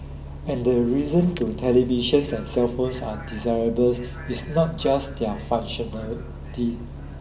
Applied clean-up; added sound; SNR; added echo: none; Bus; 11 dB; reverberation time 1.6 s.